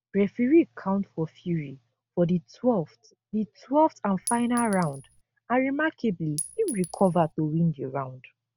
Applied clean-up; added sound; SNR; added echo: none; Chink, clink; 12 dB; none.